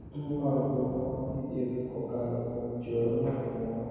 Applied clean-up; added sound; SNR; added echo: none; Thunder; 13 dB; reverberation time 2.2 s.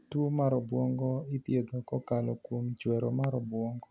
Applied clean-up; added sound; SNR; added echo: none; none; none; none.